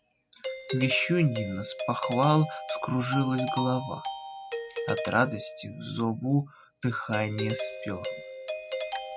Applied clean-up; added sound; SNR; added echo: none; Doorbell; 7 dB; none.